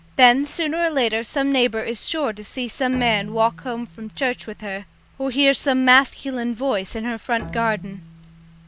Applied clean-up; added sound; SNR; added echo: none; Bowed string instrument; 20 dB; none.